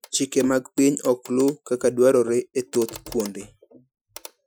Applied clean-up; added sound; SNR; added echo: classical method Wiener filter.